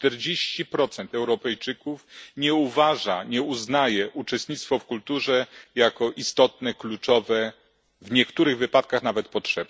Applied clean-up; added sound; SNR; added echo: none; none; none; none.